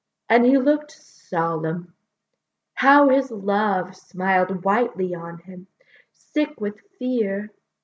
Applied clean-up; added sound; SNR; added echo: none; none; none; none.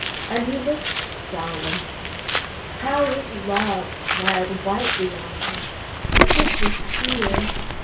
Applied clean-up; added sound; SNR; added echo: none; Bird; -4 dB; reverberation time 0.2 s.